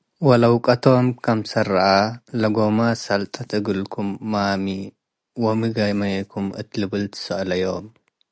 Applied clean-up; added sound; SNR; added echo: none; none; none; none.